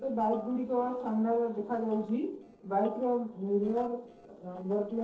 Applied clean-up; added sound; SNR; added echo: neural separator model SepFormer DNS4.